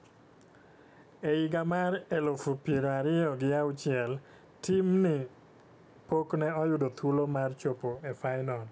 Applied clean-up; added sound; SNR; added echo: none; none; none; none.